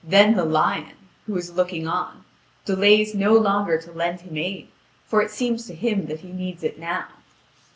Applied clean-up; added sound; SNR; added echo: none; none; none; none.